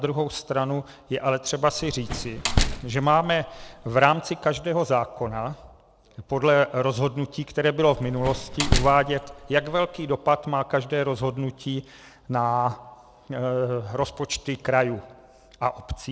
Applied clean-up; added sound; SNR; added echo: none; Slam; 4 dB; none.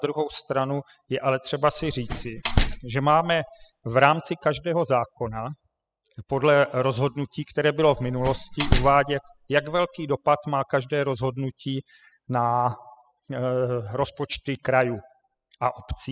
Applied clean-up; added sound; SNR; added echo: classical method spectral subtraction.